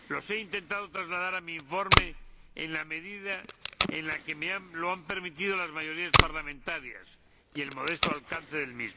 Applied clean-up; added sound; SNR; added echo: none; Packing tape, duct tape; -2 dB; none.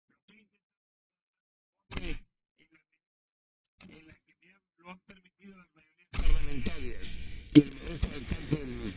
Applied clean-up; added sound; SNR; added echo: neural mask model DeepFilterNet 3.